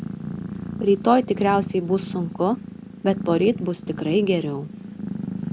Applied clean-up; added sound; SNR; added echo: none; Purr; 9 dB; none.